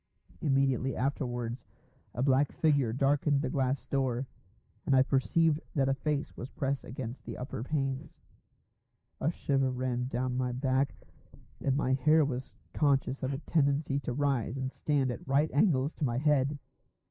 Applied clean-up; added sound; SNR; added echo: neural mask model Resemble Enhance denoiser.